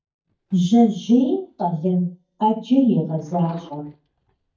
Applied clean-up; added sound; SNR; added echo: neural mask model DeepFilterNet 3.